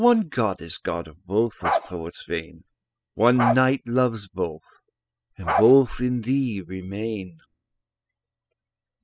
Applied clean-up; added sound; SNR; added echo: classical method spectral subtraction.